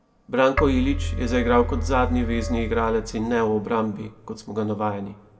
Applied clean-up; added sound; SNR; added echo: none; Keyboard (musical); 5 dB; reverberation time 0.8 s.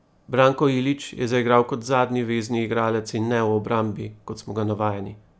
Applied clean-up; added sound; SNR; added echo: none; none; none; none.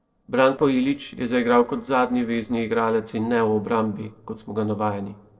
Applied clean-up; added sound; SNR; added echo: neural separator model SepFormer DNS4.